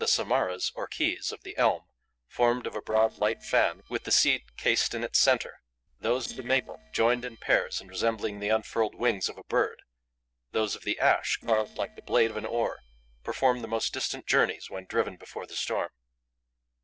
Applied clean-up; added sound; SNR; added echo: neural separator model SepFormer DNS4.